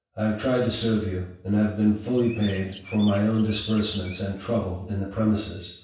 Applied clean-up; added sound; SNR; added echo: none; Chirp, tweet; 20 dB; reverberation time 0.7 s.